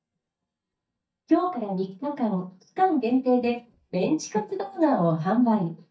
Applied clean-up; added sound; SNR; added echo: neural mask model DeepFilterNet 3.